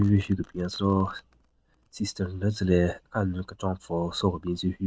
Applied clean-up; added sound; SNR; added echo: neural mask model RNNoise.